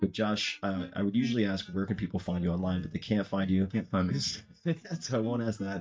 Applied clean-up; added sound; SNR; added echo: neural mask model DeepFilterNet 3.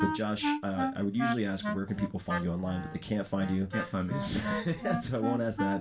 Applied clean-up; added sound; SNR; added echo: none; Wind instrument, woodwind instrument; 3 dB; reverberation time 0.2 s.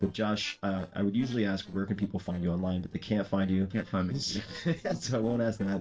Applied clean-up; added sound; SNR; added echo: neural separator model SepFormer DNS4.